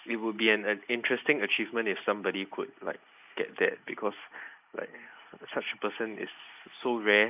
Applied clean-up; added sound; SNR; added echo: neural mask model Resemble Enhance denoiser.